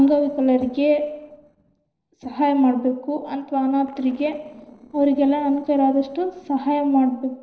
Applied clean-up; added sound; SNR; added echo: neural separator model SepFormer DNS4.